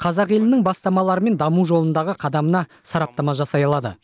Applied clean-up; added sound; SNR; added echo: none; none; none; none.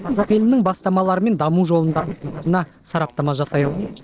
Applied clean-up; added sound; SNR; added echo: neural separator model SepFormer DNS4.